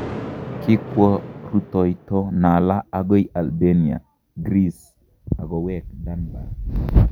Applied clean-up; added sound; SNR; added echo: none; Thunder; 16 dB; none.